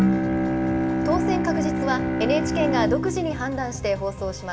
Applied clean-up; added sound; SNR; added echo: none; Bowed string instrument; -2 dB; reverberation time 2.1 s.